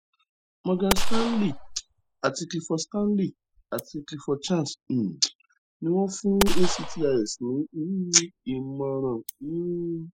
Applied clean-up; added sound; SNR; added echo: classical method spectral subtraction.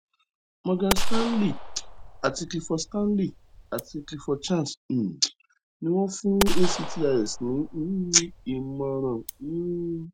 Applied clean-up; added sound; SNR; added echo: none; Gunshot, gunfire; 1 dB; none.